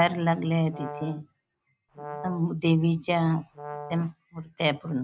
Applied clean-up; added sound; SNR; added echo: none; Brass instrument; 14 dB; none.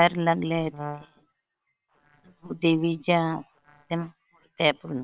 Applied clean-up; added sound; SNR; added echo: neural separator model SepFormer WHAM!.